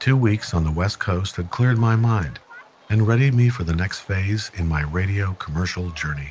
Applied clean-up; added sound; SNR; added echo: none; none; none; none.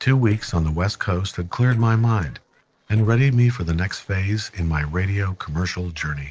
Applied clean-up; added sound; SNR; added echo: neural separator model SepFormer DNS4.